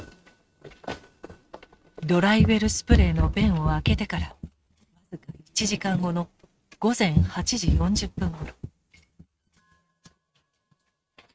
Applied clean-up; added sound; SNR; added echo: neural mask model RNNoise.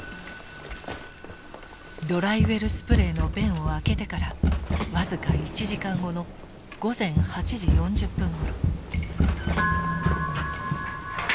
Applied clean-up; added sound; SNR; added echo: none; Run; -3 dB; none.